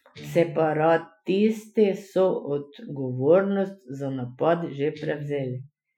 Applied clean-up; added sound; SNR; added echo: classical method Wiener filter.